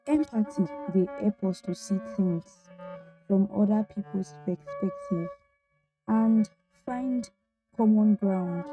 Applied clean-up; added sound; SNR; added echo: neural mask model RNNoise.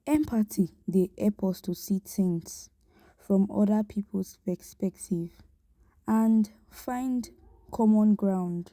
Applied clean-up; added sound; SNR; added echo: none; none; none; none.